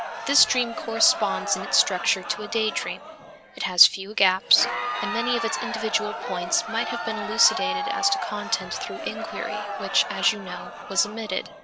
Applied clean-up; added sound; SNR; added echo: none; Crowd; 6 dB; none.